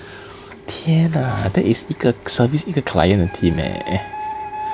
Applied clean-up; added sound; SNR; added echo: none; Printer; 13 dB; none.